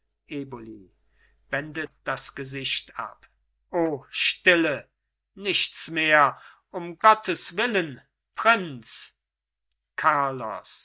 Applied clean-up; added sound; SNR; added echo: neural mask model DeepFilterNet 3.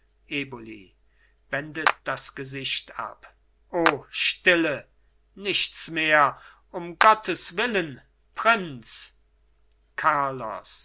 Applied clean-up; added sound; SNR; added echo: none; Clapping; 4 dB; none.